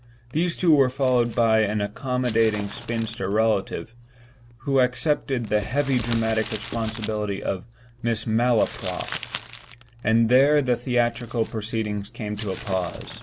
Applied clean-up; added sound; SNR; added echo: none; Writing + Crumpling, crinkling; 14 dB; none.